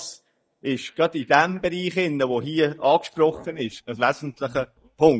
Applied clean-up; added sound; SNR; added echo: neural mask model DeepFilterNet 3.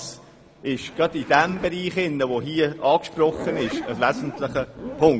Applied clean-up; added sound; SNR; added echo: none; Zipper (clothing); 13 dB; none.